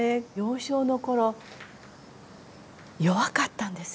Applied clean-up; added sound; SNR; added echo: none; none; none; none.